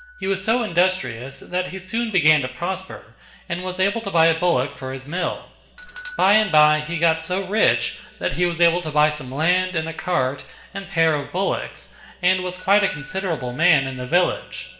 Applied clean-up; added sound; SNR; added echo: none; Bell / Doorbell; 11 dB; reverberation time 2.0 s.